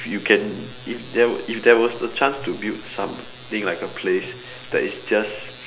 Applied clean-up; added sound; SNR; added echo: none; none; none; none.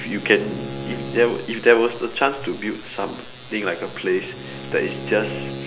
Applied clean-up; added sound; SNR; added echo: none; Bowed string instrument; 12 dB; none.